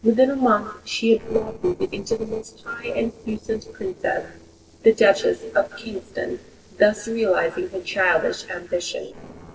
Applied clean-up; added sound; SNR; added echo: neural separator model SepFormer DNS4.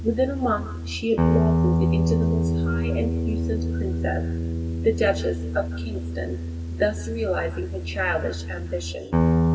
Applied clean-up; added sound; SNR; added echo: none; Guitar; -4 dB; reverberation time 2.4 s.